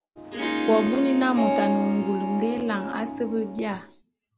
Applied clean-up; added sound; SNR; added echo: none; Harp; 3 dB; none.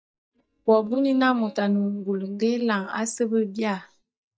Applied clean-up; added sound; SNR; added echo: neural mask model DeepFilterNet 3.